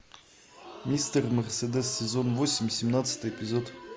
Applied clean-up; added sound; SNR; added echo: none; none; none; none.